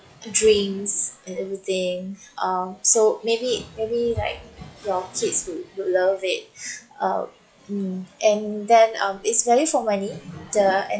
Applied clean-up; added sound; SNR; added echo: classical method log-MMSE.